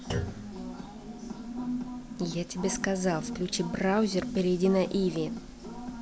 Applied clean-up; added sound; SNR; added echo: none; Thump, thud; 13 dB; none.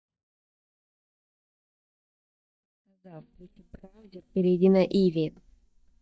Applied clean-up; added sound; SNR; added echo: neural mask model DeepFilterNet 3.